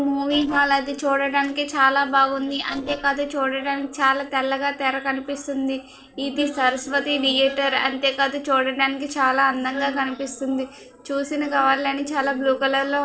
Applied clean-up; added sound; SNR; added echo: neural separator model SepFormer DNS4.